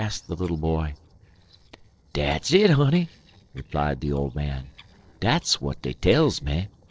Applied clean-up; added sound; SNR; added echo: neural separator model SepFormer DNS4.